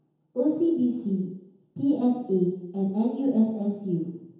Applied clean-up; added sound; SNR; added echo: none; none; none; reverberation time 1.0 s.